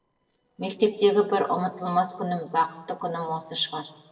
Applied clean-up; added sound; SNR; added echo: neural separator model SepFormer DNS4.